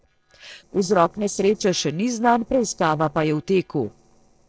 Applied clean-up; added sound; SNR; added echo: neural separator model SepFormer DNS4.